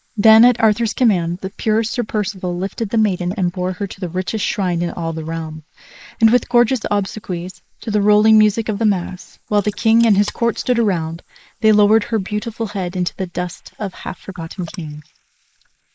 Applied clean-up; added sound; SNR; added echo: neural mask model Resemble Enhance denoiser.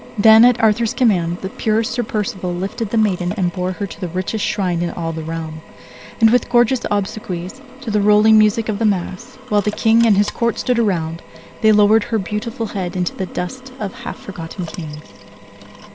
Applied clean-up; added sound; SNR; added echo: none; Drill; 19 dB; none.